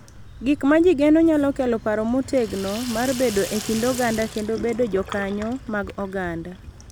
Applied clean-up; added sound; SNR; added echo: none; Sink (filling or washing); 16 dB; none.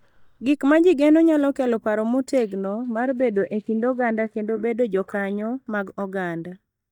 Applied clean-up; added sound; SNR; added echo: neural mask model DeepFilterNet 3.